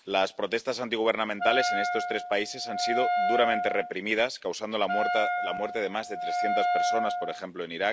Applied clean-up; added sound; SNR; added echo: none; Wind instrument, woodwind instrument; 0 dB; none.